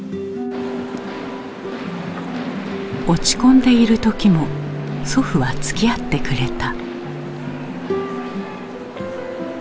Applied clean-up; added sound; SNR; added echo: none; none; none; none.